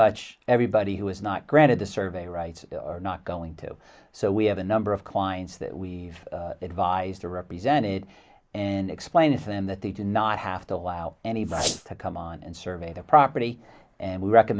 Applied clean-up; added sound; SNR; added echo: neural mask model Resemble Enhance denoiser.